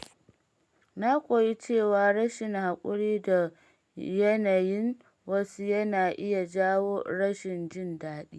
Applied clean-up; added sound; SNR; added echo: none; none; none; none.